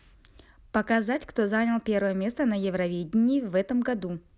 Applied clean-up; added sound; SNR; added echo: none; none; none; none.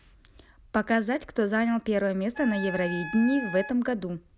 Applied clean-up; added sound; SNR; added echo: none; Wind instrument, woodwind instrument; 10 dB; none.